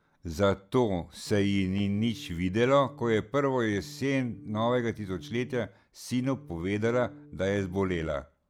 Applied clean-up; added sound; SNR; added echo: none; Organ; 19 dB; none.